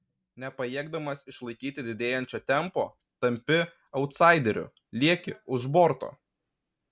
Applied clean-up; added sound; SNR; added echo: none; none; none; none.